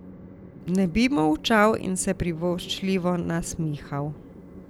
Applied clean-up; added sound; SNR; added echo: none; Train; 18 dB; none.